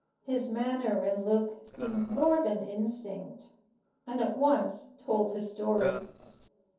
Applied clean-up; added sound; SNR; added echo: neural separator model SepFormer DNS4.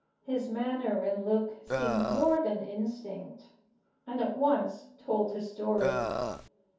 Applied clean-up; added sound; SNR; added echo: none; Burping, eructation; 1 dB; reverberation time 0.6 s.